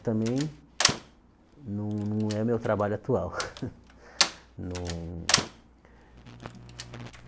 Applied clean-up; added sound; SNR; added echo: none; Slam; 2 dB; none.